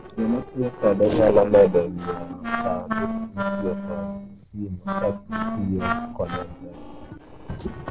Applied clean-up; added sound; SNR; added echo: neural separator model SepFormer DNS4.